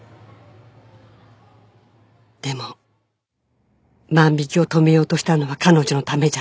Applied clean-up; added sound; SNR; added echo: none; none; none; none.